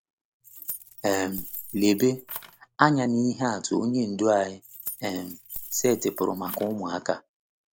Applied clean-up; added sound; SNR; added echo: none; Keys jangling; 13 dB; none.